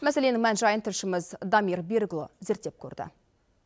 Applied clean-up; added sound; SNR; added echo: none; none; none; none.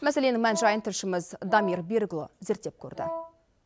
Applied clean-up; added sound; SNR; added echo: none; Wind instrument, woodwind instrument; 9 dB; none.